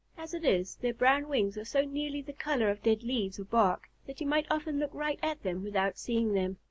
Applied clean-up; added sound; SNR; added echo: none; none; none; none.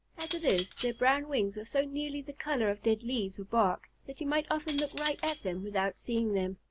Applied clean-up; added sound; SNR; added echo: none; Cutlery, silverware; 1 dB; none.